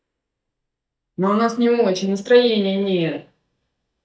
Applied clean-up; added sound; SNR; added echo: neural mask model DeepFilterNet 3.